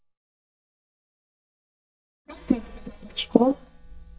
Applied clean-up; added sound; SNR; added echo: neural mask model DeepFilterNet 3.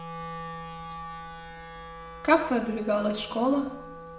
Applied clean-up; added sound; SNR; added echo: none; Wind instrument, woodwind instrument; 11 dB; reverberation time 0.8 s.